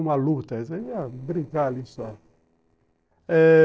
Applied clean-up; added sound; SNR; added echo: neural separator model SepFormer DNS4.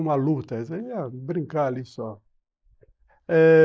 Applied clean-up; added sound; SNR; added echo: neural mask model Resemble Enhance denoiser.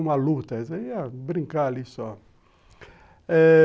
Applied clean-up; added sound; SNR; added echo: none; none; none; none.